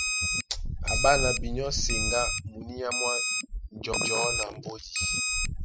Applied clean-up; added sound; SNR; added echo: classical method spectral subtraction.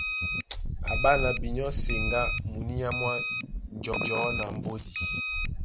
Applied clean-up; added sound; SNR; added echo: none; Alarm + Wind; -3 dB; none.